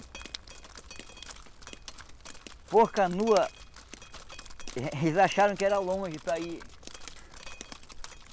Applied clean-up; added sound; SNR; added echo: none; Drip; 13 dB; none.